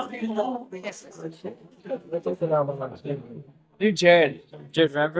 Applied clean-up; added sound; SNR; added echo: neural mask model DeepFilterNet 3.